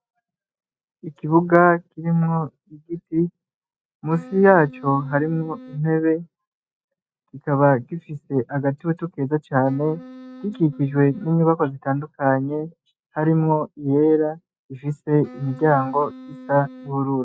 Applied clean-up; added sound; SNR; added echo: neural mask model RNNoise.